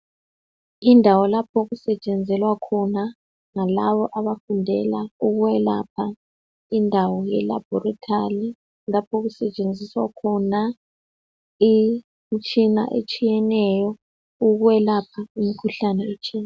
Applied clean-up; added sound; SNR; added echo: none; none; none; none.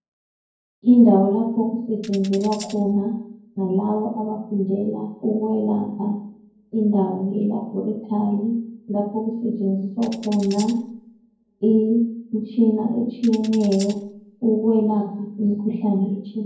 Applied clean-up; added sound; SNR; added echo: none; Tambourine; 19 dB; reverberation time 0.9 s.